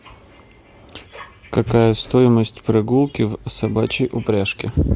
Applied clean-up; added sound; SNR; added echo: none; none; none; none.